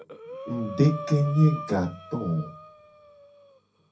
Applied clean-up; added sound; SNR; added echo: none; Breathing; 13 dB; reverberation time 0.3 s.